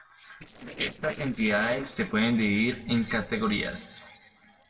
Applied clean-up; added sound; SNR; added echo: neural separator model SepFormer DNS4.